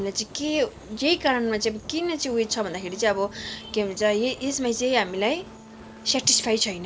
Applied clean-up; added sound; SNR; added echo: none; Bowed string instrument + Fire; 18 dB; none.